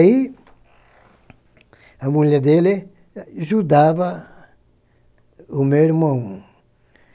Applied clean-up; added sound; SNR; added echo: none; none; none; none.